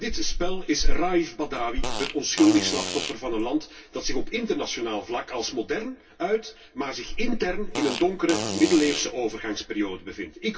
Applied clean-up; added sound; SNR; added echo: none; Fart; 7 dB; reverberation time 0.1 s.